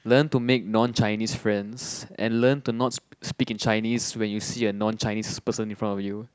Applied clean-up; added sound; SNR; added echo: none; none; none; none.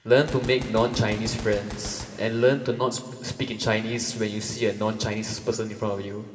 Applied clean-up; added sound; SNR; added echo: none; Gunshot, gunfire; 17 dB; reverberation time 2.3 s.